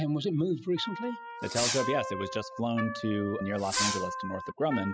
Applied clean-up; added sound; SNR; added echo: classical method spectral subtraction.